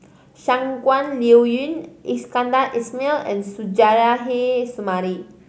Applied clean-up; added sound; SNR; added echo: none; none; none; none.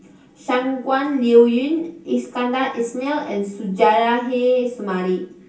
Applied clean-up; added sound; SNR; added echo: none; none; none; reverberation time 0.2 s.